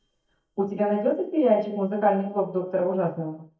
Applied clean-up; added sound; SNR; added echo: neural mask model DeepFilterNet 3.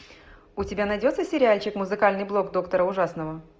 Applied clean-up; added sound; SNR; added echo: none; none; none; none.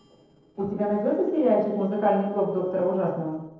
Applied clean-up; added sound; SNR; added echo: neural separator model SepFormer DNS4.